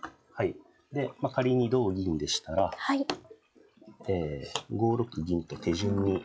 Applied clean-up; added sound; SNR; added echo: classical method log-MMSE.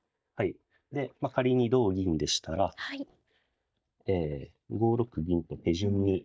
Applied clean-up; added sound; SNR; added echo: neural mask model DeepFilterNet 3.